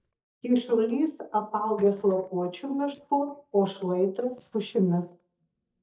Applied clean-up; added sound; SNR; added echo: neural mask model DeepFilterNet 3.